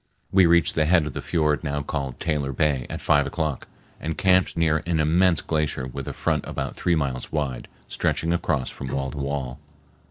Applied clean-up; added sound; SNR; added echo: neural separator model SepFormer DNS4.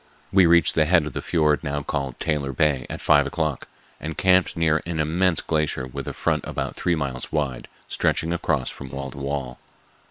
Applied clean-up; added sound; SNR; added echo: neural separator model SepFormer WHAM!.